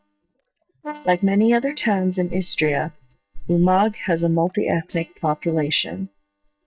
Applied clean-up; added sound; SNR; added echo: neural mask model DeepFilterNet 3.